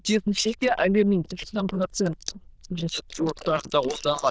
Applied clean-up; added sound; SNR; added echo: neural diffusion model UNIVERSE++.